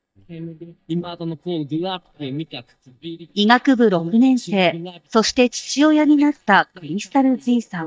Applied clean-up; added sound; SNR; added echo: neural mask model DeepFilterNet 3.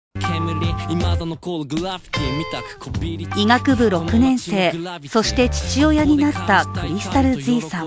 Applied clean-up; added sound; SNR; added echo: none; none; none; none.